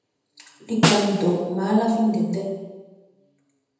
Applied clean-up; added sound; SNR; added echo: none; Snare drum; 2 dB; reverberation time 1.1 s.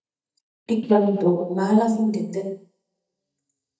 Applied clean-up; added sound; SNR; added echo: neural mask model DeepFilterNet 3.